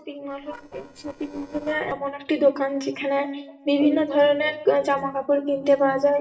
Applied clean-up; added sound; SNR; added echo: neural separator model SepFormer DNS4.